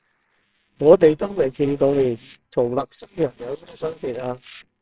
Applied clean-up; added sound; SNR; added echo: neural separator model SepFormer WHAMR!.